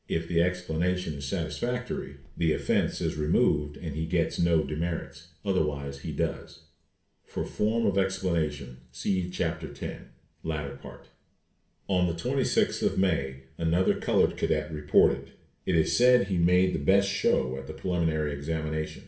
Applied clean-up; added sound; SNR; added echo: none; none; none; reverberation time 0.5 s.